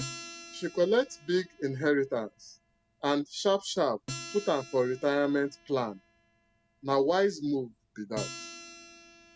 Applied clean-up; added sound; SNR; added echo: none; Acoustic guitar; 17 dB; none.